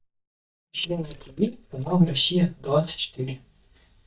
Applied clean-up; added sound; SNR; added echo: neural mask model DeepFilterNet 3.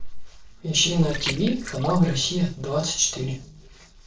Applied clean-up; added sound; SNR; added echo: neural separator model SepFormer DNS4.